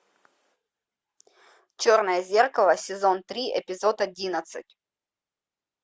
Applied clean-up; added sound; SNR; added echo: none; none; none; none.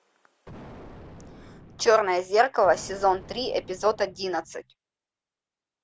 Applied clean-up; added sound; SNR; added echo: none; Explosion; 19 dB; none.